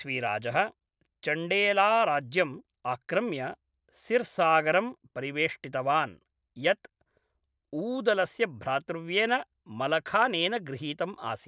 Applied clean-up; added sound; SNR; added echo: none; none; none; none.